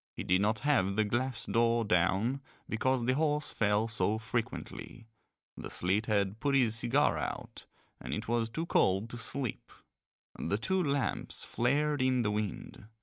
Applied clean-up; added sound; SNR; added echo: none; none; none; none.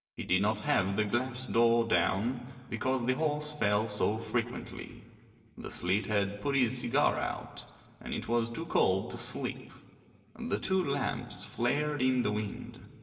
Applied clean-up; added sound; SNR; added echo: none; none; none; reverberation time 2.9 s.